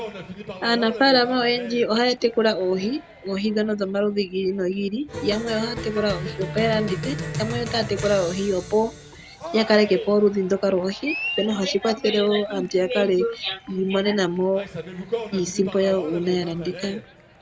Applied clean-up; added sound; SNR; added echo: none; Cheering; 11 dB; none.